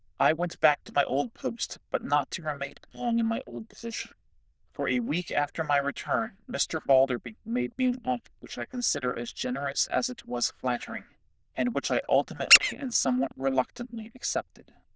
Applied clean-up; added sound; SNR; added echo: neural diffusion model UNIVERSE++.